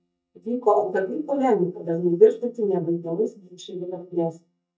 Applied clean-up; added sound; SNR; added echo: neural mask model DeepFilterNet 3.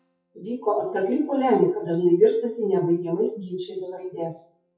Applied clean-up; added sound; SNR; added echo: classical method WPE with log-MMSE.